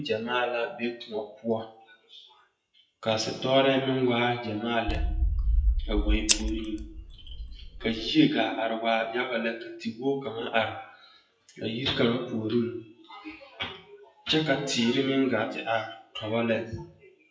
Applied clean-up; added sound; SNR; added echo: classical method WPE with log-MMSE.